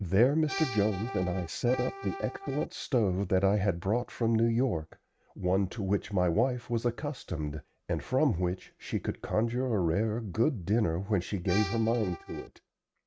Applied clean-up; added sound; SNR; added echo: neural mask model RNNoise.